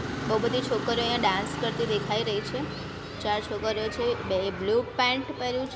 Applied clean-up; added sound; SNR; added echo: none; none; none; none.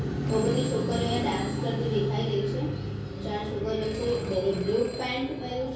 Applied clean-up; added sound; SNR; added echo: none; Telephone; 18 dB; reverberation time 0.6 s.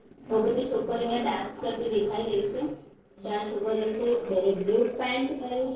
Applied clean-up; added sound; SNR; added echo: neural separator model SepFormer DNS4.